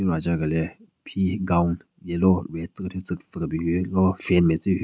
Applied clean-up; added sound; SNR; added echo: none; none; none; none.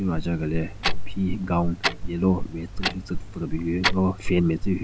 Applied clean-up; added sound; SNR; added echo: none; Clock; 1 dB; none.